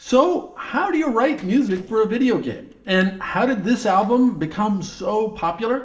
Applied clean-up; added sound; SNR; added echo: neural separator model SepFormer DNS4.